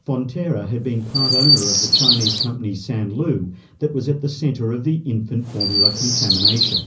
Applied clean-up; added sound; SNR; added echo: none; Chirp, tweet; -1 dB; reverberation time 0.5 s.